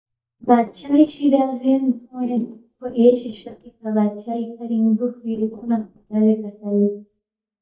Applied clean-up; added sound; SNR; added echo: neural mask model DeepFilterNet 3.